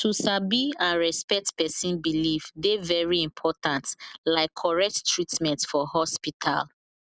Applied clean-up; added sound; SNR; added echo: none; none; none; none.